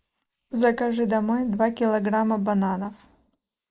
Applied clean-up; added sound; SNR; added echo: neural mask model Resemble Enhance denoiser.